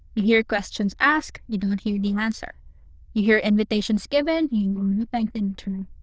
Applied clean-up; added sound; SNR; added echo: neural diffusion model UNIVERSE++.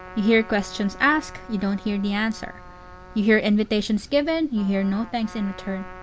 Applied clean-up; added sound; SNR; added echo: none; Trumpet; 20 dB; none.